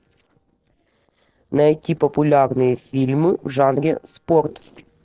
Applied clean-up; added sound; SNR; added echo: neural separator model SepFormer DNS4.